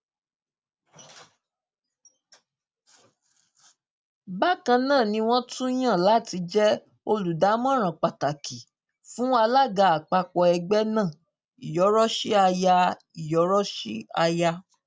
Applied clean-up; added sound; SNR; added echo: none; none; none; none.